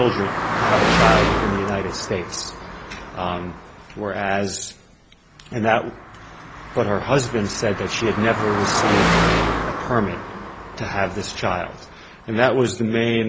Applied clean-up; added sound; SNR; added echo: none; Car passing by; 2 dB; none.